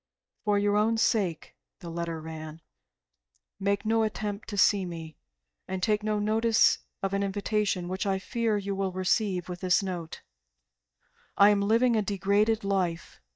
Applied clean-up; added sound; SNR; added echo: neural mask model DeepFilterNet 3.